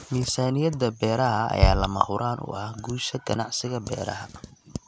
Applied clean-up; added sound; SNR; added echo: none; Bass drum; 1 dB; none.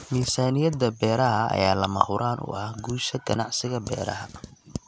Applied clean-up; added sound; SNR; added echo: none; none; none; none.